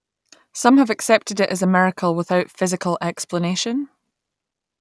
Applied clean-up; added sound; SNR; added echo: none; none; none; none.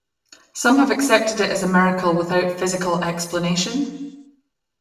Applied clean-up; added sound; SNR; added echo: none; none; none; reverberation time 0.8 s.